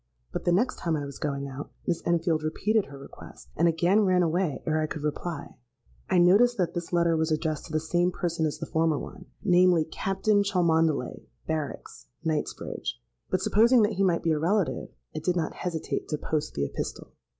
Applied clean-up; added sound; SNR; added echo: none; none; none; none.